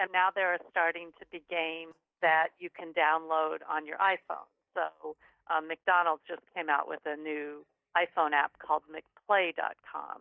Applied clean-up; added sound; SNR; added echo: neural mask model DeepFilterNet 3.